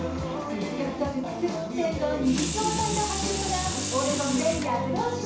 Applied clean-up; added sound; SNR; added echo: none; Sink (filling or washing) / Water tap, faucet; 7 dB; reverberation time 0.6 s.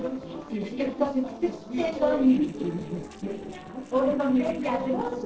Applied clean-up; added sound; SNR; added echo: neural separator model SepFormer DNS4.